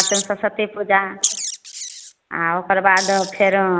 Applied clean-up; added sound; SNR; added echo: none; Wild animals; 8 dB; none.